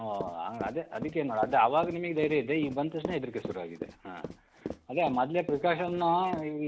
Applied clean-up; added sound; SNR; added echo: none; Run; 12 dB; none.